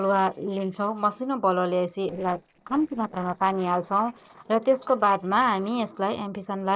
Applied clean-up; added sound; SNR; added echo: neural separator model SepFormer DNS4.